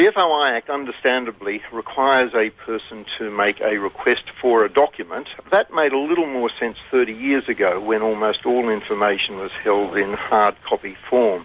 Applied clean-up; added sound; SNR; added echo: none; none; none; none.